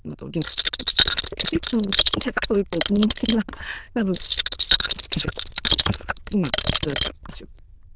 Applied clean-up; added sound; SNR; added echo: neural diffusion model UNIVERSE++.